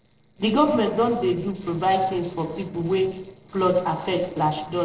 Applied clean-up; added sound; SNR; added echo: neural separator model SepFormer DNS4.